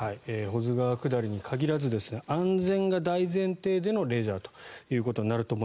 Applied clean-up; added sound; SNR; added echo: none; none; none; none.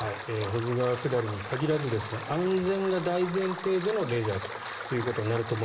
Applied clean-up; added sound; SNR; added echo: none; Stream; 10 dB; reverberation time 1.3 s.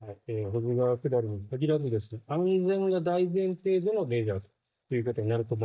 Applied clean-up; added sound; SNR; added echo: neural mask model DeepFilterNet 3.